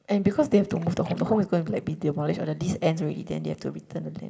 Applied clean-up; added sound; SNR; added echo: none; Water / Splash, splatter; 17 dB; reverberation time 1.0 s.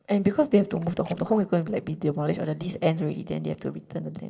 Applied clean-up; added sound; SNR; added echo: neural separator model SepFormer DNS4.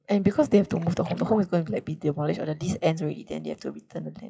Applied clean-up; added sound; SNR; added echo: classical method WPE with log-MMSE.